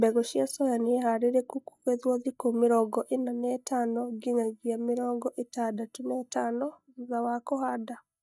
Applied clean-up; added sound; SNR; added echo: neural mask model DeepFilterNet 3.